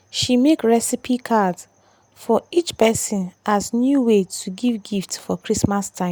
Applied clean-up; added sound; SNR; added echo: none; none; none; none.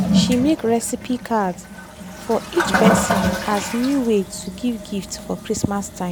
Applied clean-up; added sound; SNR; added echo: none; Toilet flush; 1 dB; none.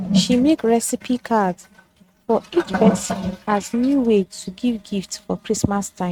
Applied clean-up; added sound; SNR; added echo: neural mask model RNNoise.